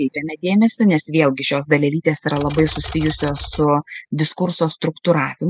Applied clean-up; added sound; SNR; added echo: classical method spectral subtraction.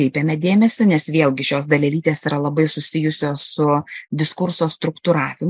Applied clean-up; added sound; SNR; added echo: none; none; none; none.